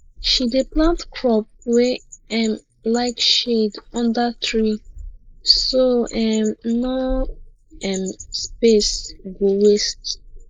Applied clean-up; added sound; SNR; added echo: neural mask model Resemble Enhance denoiser.